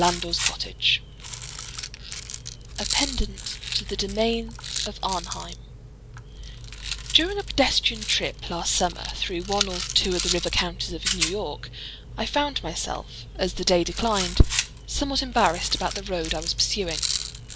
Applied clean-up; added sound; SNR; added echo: none; Rattle; 7 dB; none.